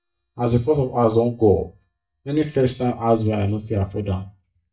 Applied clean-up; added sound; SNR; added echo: neural mask model DeepFilterNet 3.